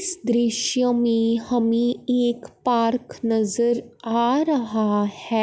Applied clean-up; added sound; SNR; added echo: none; none; none; none.